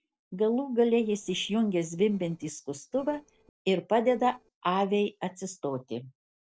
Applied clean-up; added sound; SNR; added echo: neural separator model SepFormer DNS4.